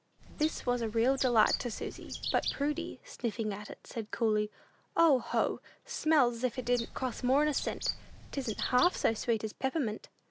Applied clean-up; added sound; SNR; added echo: none; Bird; 9 dB; none.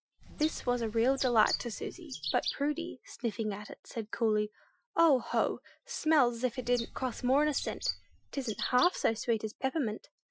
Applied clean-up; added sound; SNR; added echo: classical method Wiener filter.